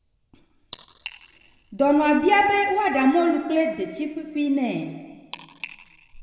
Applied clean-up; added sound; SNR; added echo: none; none; none; reverberation time 1.5 s.